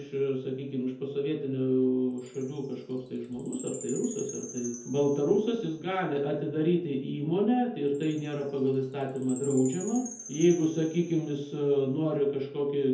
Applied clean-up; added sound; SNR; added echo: none; Chime; 19 dB; reverberation time 0.5 s.